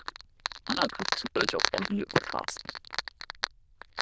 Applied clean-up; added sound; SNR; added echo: neural diffusion model UNIVERSE++.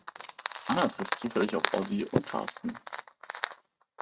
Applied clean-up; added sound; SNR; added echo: neural mask model RNNoise.